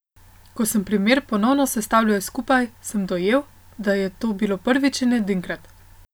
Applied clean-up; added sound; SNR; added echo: none; none; none; none.